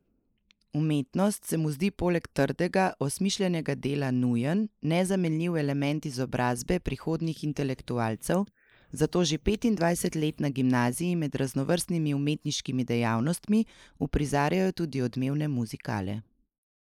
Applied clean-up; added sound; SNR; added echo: neural mask model Resemble Enhance denoiser.